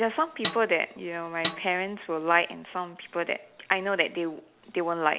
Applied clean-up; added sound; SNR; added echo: none; Snare drum; 9 dB; none.